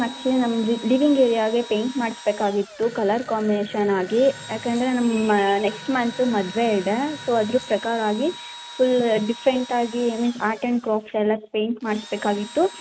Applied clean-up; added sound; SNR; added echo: none; Engine / Drill + Fart; 17 dB; none.